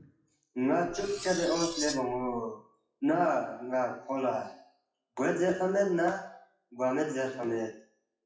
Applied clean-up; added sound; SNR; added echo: classical method WPE with log-MMSE.